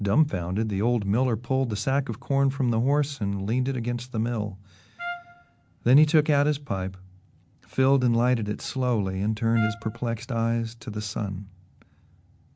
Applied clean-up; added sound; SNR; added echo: none; Trumpet; 14 dB; none.